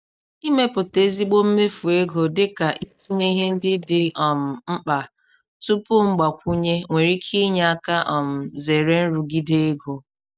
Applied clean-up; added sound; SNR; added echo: neural mask model DeepFilterNet 3.